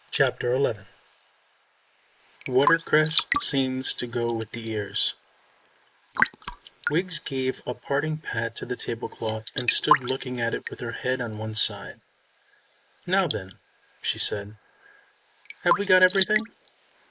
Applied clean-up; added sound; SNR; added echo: neural mask model Resemble Enhance denoiser.